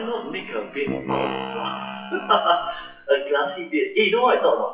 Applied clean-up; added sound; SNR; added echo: classical method WPE with log-MMSE.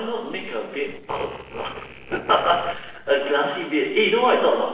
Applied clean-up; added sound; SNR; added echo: neural separator model SepFormer DNS4.